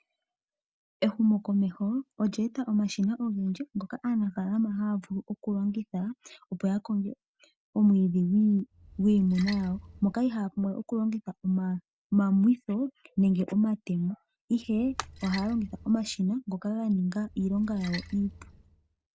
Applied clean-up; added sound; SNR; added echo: none; Splash, splatter; 18 dB; none.